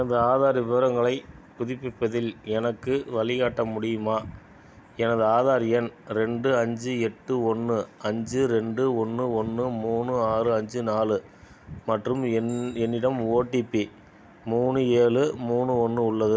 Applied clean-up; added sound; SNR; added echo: none; none; none; none.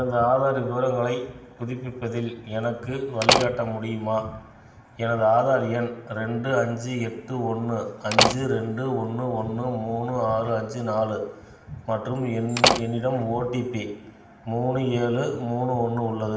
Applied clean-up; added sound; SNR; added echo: none; Slam; -1 dB; reverberation time 1.0 s.